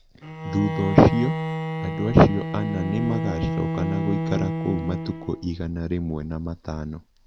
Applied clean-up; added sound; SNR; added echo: none; Bowed string instrument; 5 dB; none.